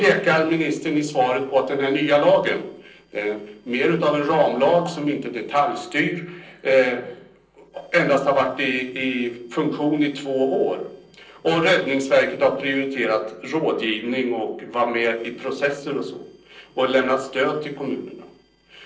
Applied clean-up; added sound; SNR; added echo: neural separator model SepFormer DNS4.